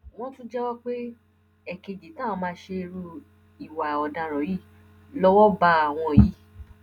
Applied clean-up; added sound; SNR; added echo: none; none; none; none.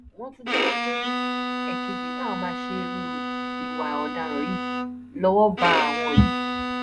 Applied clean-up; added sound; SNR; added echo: none; Bowed string instrument; 1 dB; none.